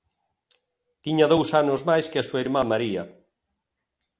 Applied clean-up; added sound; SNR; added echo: none; none; none; none.